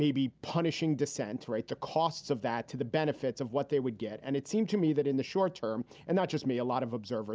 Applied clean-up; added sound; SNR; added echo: none; none; none; none.